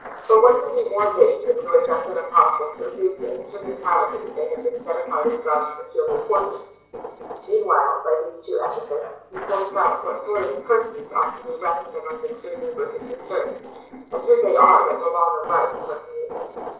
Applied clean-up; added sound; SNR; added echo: neural separator model SepFormer DNS4.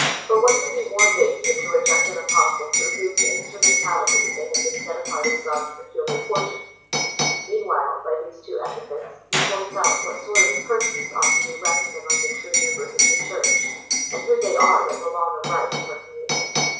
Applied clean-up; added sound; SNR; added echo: none; Liquid; -1 dB; reverberation time 0.6 s.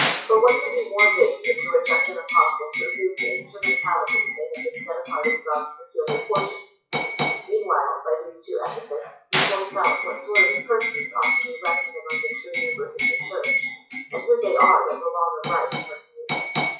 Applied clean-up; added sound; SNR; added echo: classical method WPE with log-MMSE.